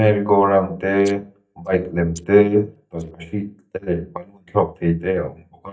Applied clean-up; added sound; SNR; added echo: neural mask model DeepFilterNet 3.